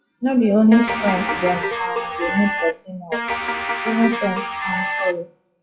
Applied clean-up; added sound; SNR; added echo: classical method WPE with log-MMSE.